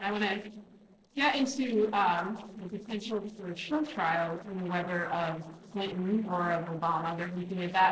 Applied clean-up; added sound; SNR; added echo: neural separator model SepFormer DNS4.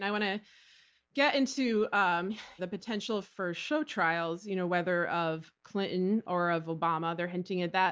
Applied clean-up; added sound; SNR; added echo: none; none; none; none.